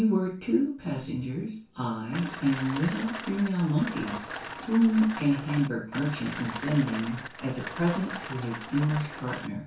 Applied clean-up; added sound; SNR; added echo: none; Rain; 11 dB; reverberation time 0.3 s.